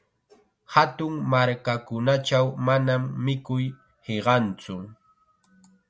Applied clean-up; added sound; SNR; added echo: none; none; none; none.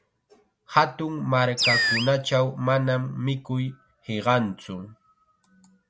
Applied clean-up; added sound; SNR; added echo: none; Animal; 1 dB; none.